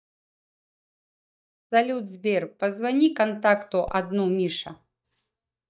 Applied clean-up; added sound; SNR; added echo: neural mask model DeepFilterNet 3.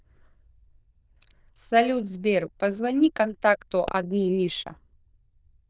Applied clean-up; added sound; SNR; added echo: neural diffusion model UNIVERSE++.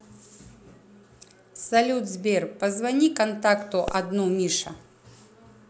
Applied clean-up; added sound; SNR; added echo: none; Explosion; 16 dB; none.